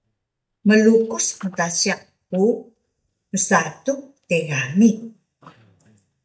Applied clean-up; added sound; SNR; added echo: neural mask model DeepFilterNet 3.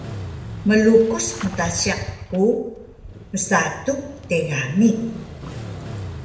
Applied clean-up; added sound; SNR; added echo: none; Engine starting / Motorcycle; 12 dB; reverberation time 0.8 s.